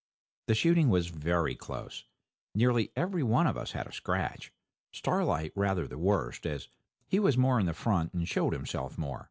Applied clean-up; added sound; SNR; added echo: none; none; none; none.